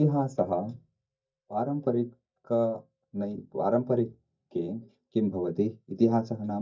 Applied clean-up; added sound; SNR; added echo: neural mask model DeepFilterNet 3.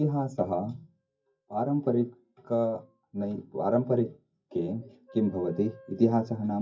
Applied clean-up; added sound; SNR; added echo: classical method WPE with log-MMSE.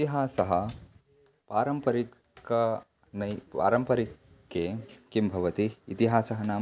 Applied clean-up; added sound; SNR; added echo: none; none; none; none.